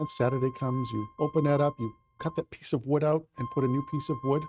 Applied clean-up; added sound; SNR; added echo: neural mask model RNNoise.